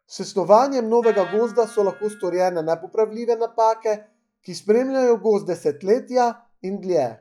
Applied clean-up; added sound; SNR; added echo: classical method log-MMSE.